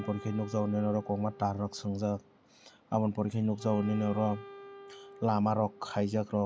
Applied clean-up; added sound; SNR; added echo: none; Wind instrument, woodwind instrument; 18 dB; none.